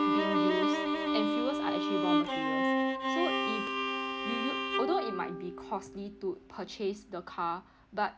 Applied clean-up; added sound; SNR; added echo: none; Bowed string instrument; -5 dB; none.